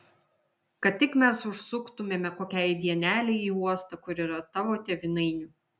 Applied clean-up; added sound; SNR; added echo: none; none; none; none.